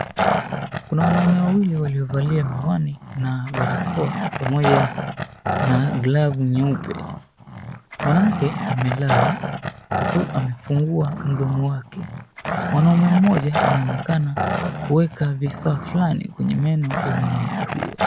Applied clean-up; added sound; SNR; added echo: none; Growling; 4 dB; none.